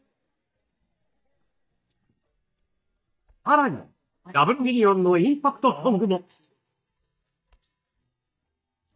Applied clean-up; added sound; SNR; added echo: neural mask model DeepFilterNet 3.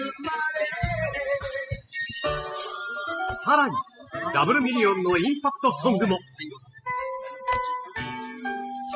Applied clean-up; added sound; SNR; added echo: classical method spectral subtraction.